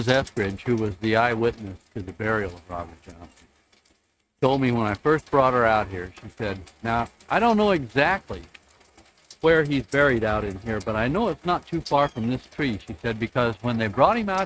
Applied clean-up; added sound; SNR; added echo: neural mask model RNNoise.